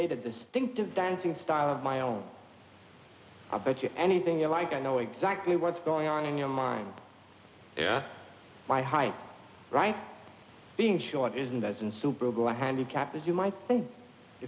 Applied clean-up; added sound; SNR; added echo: none; none; none; none.